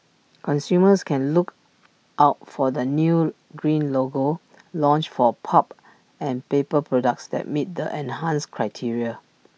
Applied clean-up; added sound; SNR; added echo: none; none; none; none.